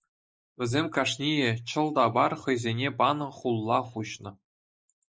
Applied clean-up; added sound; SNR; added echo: neural mask model Resemble Enhance denoiser.